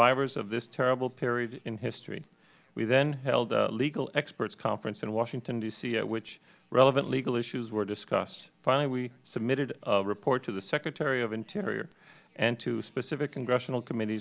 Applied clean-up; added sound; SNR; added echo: none; none; none; none.